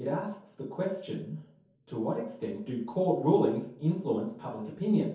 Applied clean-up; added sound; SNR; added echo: none; none; none; reverberation time 0.6 s.